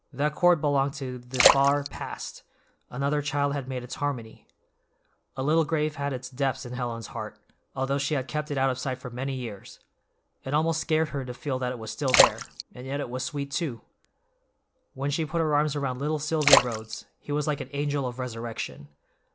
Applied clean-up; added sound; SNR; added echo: none; Splash, splatter; -1 dB; none.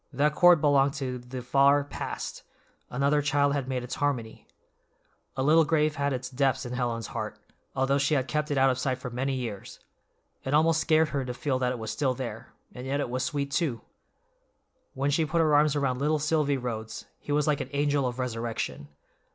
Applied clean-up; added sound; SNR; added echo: none; none; none; none.